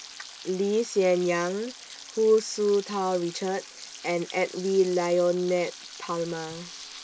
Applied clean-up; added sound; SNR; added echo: none; Frying (food); 17 dB; none.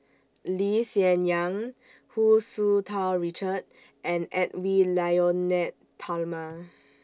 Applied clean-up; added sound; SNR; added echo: none; none; none; none.